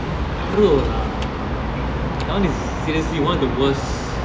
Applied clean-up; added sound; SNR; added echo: none; none; none; none.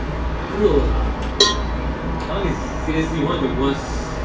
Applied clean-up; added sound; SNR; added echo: none; Cowbell; 4 dB; reverberation time 0.2 s.